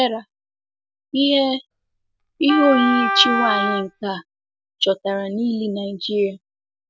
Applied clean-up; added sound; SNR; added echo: none; Wind instrument, woodwind instrument; 2 dB; none.